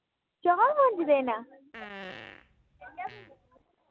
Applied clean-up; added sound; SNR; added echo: none; Fart; 18 dB; none.